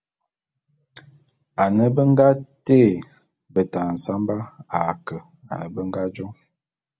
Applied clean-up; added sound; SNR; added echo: none; none; none; none.